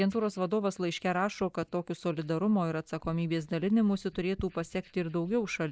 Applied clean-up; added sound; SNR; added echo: neural mask model DeepFilterNet 3.